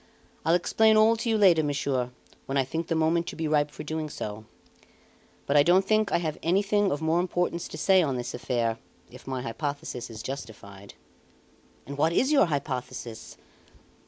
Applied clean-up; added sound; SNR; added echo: none; none; none; none.